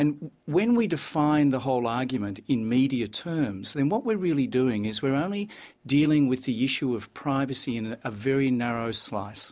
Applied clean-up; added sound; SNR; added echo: none; none; none; none.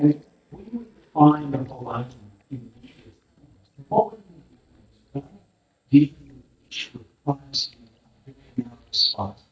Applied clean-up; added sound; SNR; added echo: neural mask model DeepFilterNet 3.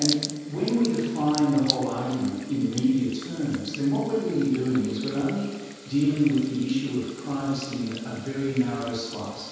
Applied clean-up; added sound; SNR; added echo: none; Sink (filling or washing) / Water tap, faucet; 12 dB; reverberation time 1.2 s.